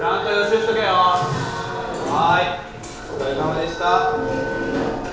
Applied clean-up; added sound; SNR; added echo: none; none; none; reverberation time 0.8 s.